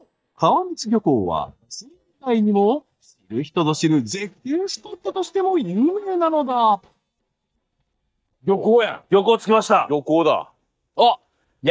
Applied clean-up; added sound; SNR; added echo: neural mask model DeepFilterNet 3.